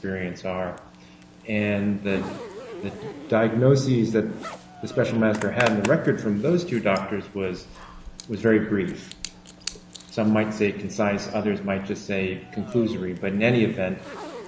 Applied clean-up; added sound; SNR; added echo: none; Race car, auto racing + Zipper (clothing); 15 dB; none.